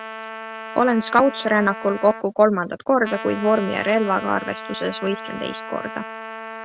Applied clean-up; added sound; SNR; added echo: none; Trumpet; 12 dB; none.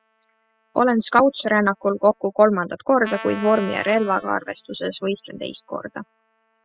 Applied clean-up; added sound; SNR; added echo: classical method spectral subtraction.